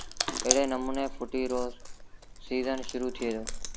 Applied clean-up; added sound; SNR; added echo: none; Chewing, mastication; 3 dB; none.